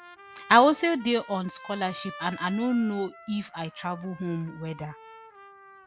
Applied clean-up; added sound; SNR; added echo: none; Trumpet; 19 dB; none.